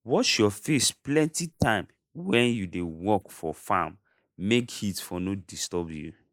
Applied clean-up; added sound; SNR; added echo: neural mask model Resemble Enhance denoiser.